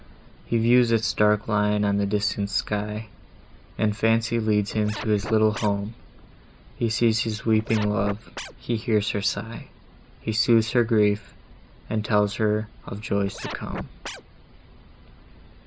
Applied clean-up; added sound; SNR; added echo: none; Scratching (performance technique); 11 dB; none.